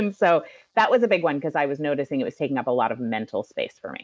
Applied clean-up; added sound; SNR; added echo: neural mask model Resemble Enhance denoiser.